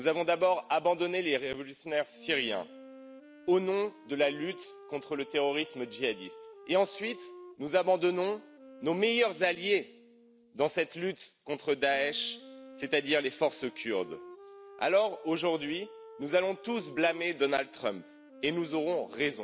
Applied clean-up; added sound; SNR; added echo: none; Wind instrument, woodwind instrument; 20 dB; none.